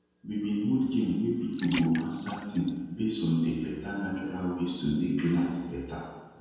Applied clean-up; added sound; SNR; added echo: none; Water; 16 dB; reverberation time 1.2 s.